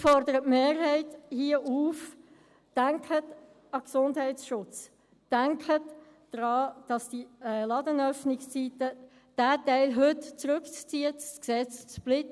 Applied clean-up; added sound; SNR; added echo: none; none; none; none.